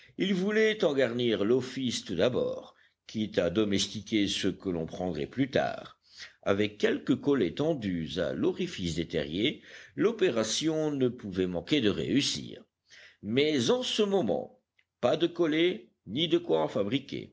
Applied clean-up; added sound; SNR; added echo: none; none; none; none.